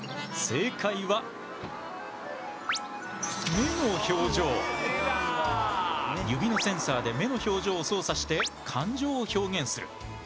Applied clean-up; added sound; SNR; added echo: none; Bird vocalization, bird call, bird song; 10 dB; none.